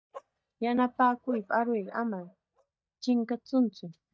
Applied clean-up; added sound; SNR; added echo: neural mask model DeepFilterNet 3.